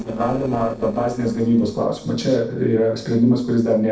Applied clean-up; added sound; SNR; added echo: neural separator model SepFormer DNS4.